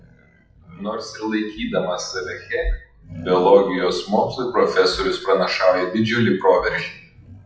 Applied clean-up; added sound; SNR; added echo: classical method WPE with log-MMSE.